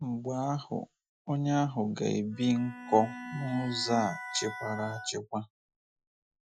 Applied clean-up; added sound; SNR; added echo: classical method Wiener filter.